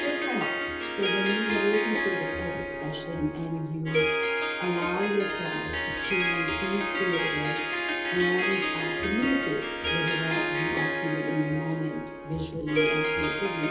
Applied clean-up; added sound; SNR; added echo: none; Harp; -2 dB; reverberation time 1.2 s.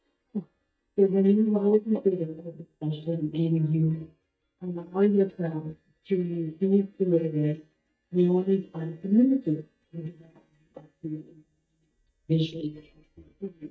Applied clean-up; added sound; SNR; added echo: neural mask model DeepFilterNet 3.